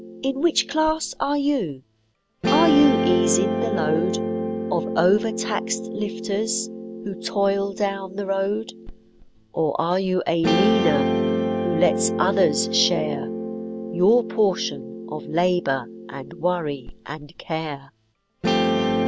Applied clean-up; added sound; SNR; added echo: none; Guitar; 3 dB; none.